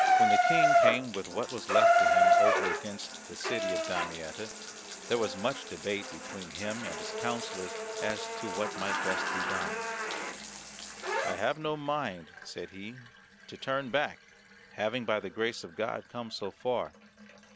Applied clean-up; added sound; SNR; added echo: none; Bathtub (filling or washing) / Water tap, faucet; -5 dB; none.